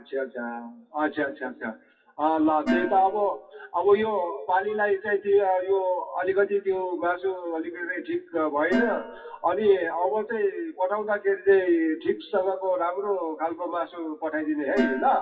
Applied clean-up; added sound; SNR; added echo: classical method WPE with log-MMSE.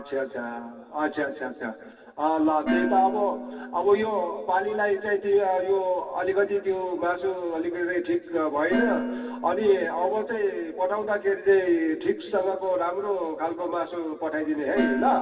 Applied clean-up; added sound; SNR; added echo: none; Dishes, pots, and pans; 10 dB; reverberation time 1.9 s.